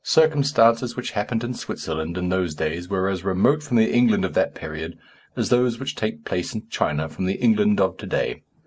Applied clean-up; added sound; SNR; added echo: neural mask model Resemble Enhance denoiser.